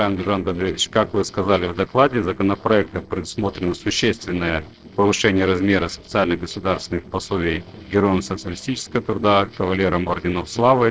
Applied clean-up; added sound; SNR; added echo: neural separator model SepFormer DNS4.